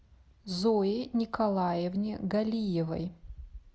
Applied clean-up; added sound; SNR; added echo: none; none; none; none.